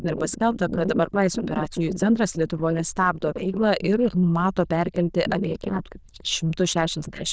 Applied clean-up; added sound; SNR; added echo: neural diffusion model UNIVERSE++.